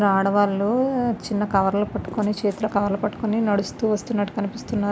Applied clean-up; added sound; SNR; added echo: none; none; none; none.